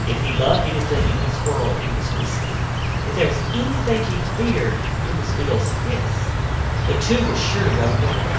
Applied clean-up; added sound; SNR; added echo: none; Insect; -4 dB; reverberation time 0.6 s.